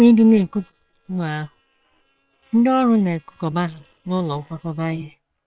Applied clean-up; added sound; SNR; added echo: neural separator model SepFormer WHAM!.